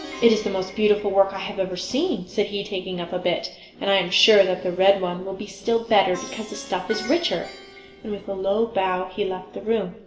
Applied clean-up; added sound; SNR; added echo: none; Plucked string instrument; 20 dB; reverberation time 2.9 s.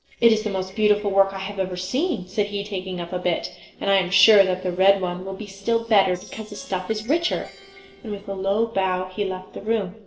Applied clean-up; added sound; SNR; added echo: neural separator model SepFormer DNS4.